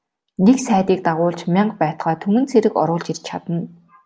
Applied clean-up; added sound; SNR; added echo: none; none; none; none.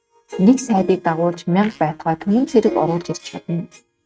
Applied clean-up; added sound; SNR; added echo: neural mask model RNNoise.